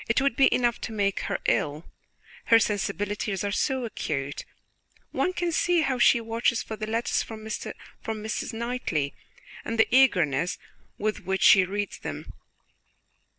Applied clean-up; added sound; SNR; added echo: none; none; none; none.